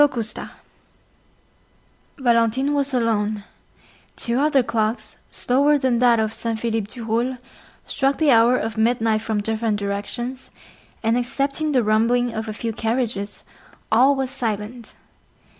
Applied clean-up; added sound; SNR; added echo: none; none; none; none.